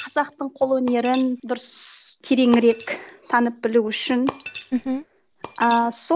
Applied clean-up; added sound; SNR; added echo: none; Shatter; 17 dB; none.